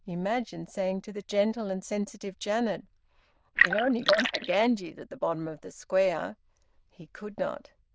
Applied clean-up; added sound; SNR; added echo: neural diffusion model UNIVERSE++.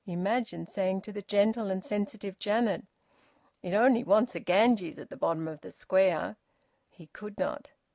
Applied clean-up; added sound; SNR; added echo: none; none; none; none.